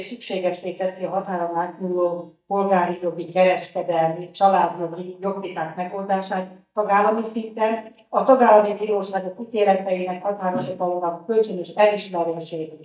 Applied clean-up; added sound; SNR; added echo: neural mask model DeepFilterNet 3.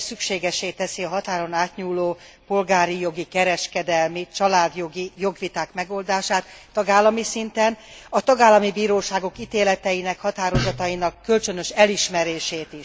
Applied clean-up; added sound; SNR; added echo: none; none; none; none.